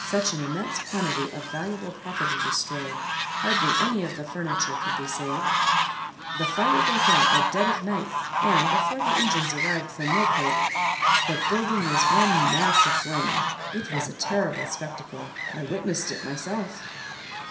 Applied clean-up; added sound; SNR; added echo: none; Fowl; -4 dB; reverberation time 0.7 s.